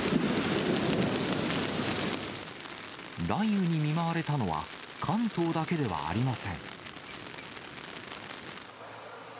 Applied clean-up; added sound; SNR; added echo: none; Fart; 17 dB; none.